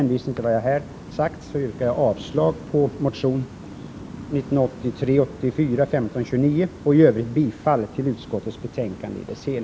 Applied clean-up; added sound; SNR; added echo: none; Waves, surf; 16 dB; none.